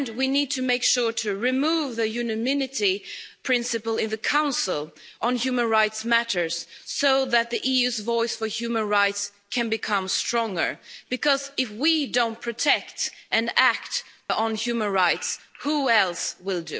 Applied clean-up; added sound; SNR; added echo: none; none; none; none.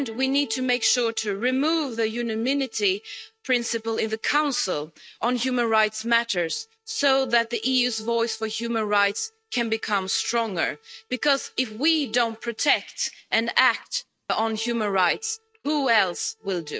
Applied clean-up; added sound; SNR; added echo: neural mask model RNNoise.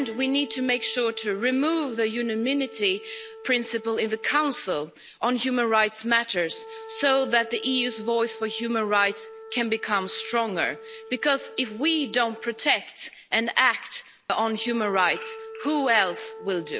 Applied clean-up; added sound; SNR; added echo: none; Wind instrument, woodwind instrument; 16 dB; none.